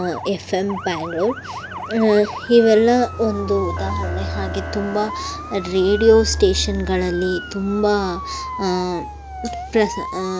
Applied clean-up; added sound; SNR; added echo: none; Motor vehicle (road) / Siren + Fixed-wing aircraft, airplane; 9 dB; none.